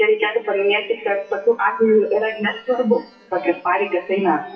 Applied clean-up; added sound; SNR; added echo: classical method WPE with log-MMSE.